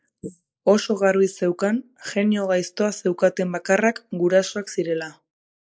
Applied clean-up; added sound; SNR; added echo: neural mask model Resemble Enhance denoiser.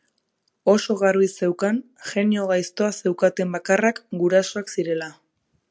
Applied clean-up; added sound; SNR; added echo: none; none; none; none.